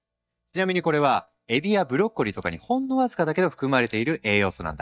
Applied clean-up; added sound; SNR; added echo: neural mask model DeepFilterNet 3.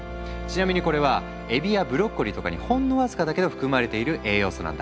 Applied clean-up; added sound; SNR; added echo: none; none; none; none.